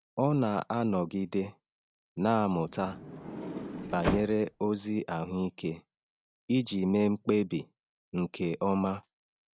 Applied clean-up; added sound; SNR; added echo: none; Sliding door; 6 dB; none.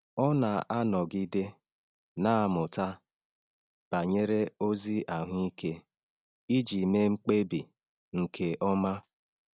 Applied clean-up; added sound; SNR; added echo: none; none; none; none.